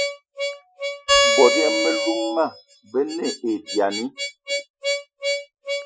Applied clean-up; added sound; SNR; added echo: classical method Wiener filter.